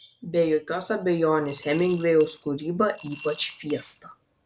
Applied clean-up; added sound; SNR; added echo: none; Coin (dropping) / Glass; 18 dB; none.